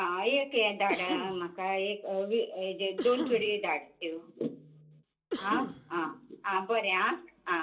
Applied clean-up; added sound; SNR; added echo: none; Cough; 8 dB; reverberation time 0.2 s.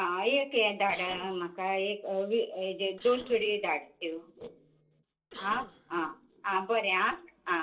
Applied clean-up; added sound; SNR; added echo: neural separator model SepFormer DNS4.